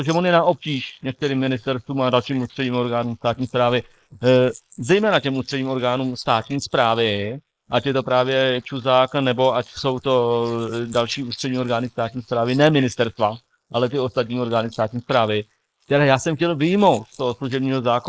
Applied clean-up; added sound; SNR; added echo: neural mask model Resemble Enhance denoiser.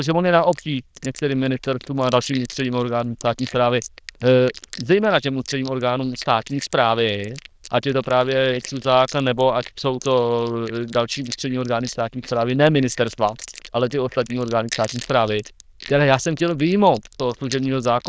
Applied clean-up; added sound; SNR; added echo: neural diffusion model UNIVERSE++.